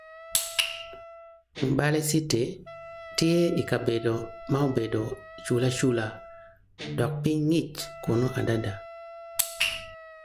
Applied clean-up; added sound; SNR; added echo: none; Guitar + Wind instrument, woodwind instrument; 11 dB; none.